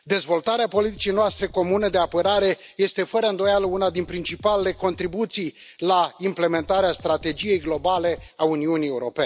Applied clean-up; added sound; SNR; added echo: none; Drum kit; 20 dB; none.